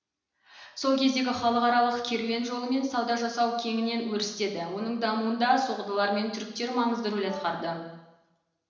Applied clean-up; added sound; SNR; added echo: neural separator model SepFormer DNS4.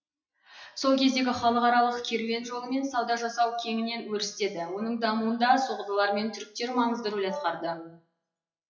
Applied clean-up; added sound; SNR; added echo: classical method WPE with log-MMSE.